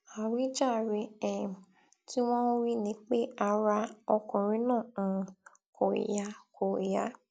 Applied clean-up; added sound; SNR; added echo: none; none; none; none.